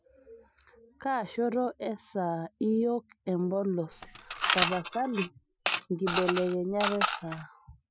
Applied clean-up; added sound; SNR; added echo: classical method Wiener filter.